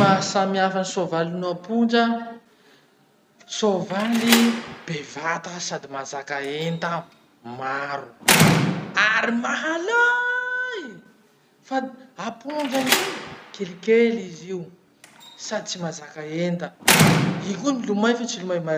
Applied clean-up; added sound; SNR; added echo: none; Slam; 3 dB; none.